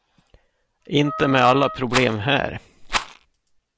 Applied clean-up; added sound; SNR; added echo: none; Rattle + Wind instrument, woodwind instrument; 8 dB; none.